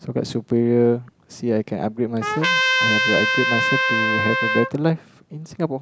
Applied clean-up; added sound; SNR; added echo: none; Trumpet; -2 dB; none.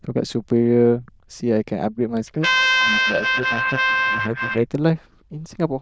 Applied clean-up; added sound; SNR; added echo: neural diffusion model UNIVERSE++.